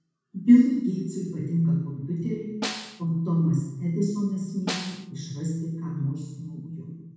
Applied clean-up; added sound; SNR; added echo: none; Snare drum; 13 dB; reverberation time 1.1 s.